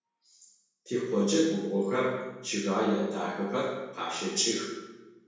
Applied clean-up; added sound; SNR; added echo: none; none; none; reverberation time 1.0 s.